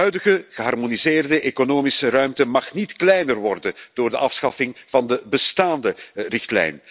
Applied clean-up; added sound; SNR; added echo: none; none; none; none.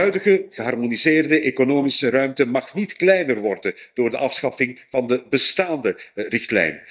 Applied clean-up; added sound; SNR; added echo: neural mask model DeepFilterNet 3.